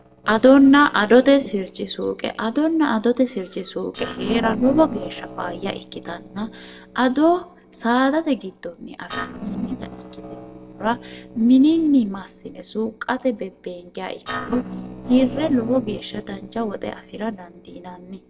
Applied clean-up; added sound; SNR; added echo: neural separator model SepFormer DNS4.